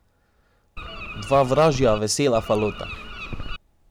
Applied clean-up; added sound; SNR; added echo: none; Bird; 9 dB; none.